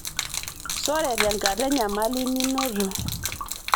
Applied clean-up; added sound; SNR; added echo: none; Gurgling / Liquid; 2 dB; none.